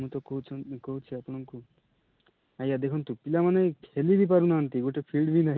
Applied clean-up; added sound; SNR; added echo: neural mask model Resemble Enhance denoiser.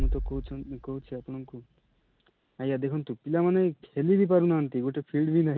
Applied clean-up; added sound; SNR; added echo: none; Bass drum; 10 dB; none.